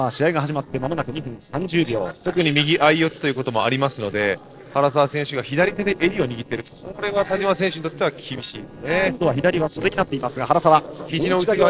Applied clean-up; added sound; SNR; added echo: neural separator model SepFormer DNS4.